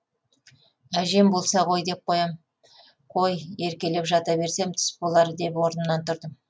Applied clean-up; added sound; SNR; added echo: none; none; none; none.